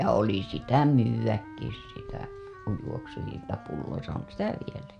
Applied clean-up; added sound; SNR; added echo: none; Wind instrument, woodwind instrument; 17 dB; none.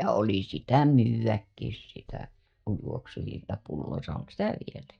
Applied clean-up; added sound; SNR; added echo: neural mask model DeepFilterNet 3.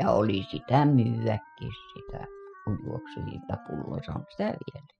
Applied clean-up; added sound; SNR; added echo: classical method spectral subtraction.